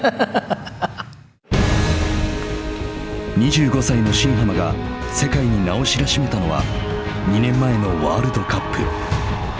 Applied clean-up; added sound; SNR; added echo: none; none; none; none.